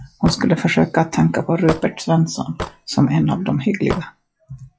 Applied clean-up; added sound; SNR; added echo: classical method log-MMSE.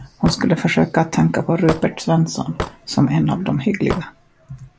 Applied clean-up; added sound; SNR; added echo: none; Hammer / Wood; 13 dB; none.